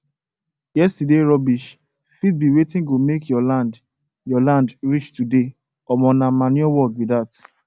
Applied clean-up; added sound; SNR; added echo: none; none; none; none.